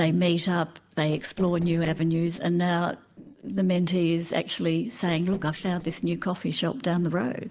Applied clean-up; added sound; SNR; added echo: neural separator model SepFormer DNS4.